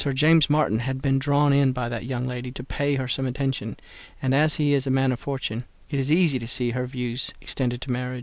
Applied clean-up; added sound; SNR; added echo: none; none; none; none.